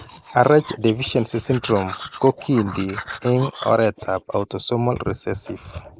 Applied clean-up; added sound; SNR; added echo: neural mask model Resemble Enhance denoiser.